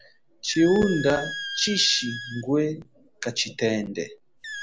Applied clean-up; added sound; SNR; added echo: none; Squeak; 12 dB; none.